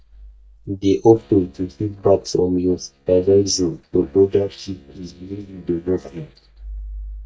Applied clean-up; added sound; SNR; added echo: neural mask model DeepFilterNet 3.